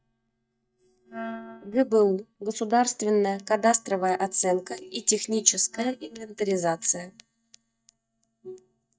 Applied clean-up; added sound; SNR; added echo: neural mask model DeepFilterNet 3.